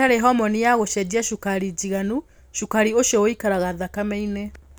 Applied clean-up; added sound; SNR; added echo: none; none; none; none.